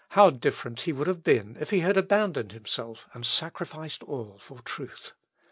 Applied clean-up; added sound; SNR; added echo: none; none; none; none.